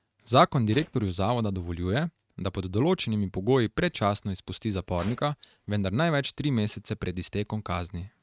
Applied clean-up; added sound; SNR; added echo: neural mask model RNNoise.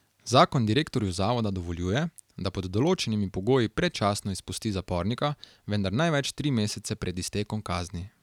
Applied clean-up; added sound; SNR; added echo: none; none; none; none.